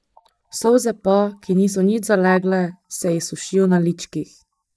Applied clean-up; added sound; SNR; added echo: neural mask model DeepFilterNet 3.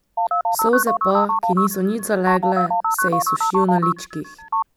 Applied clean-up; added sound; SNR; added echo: none; Telephone; -1 dB; none.